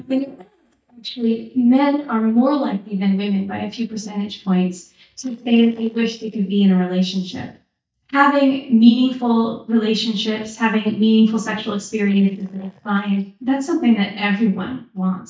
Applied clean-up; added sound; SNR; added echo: neural mask model DeepFilterNet 3.